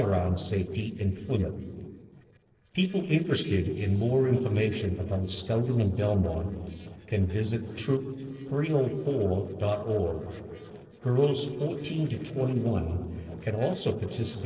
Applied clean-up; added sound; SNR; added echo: neural separator model SepFormer DNS4.